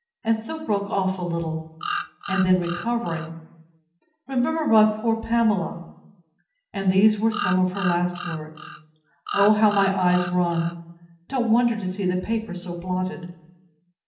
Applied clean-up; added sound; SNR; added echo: none; Bird vocalization, bird call, bird song; 9 dB; reverberation time 0.8 s.